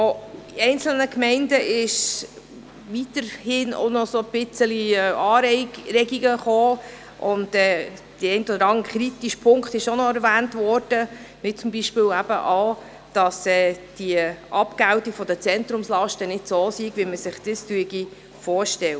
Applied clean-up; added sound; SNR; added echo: none; none; none; none.